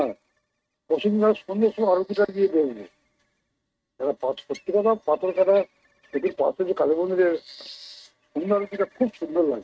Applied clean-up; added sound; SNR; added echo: neural mask model RNNoise.